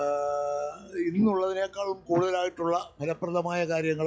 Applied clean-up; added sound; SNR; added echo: classical method log-MMSE.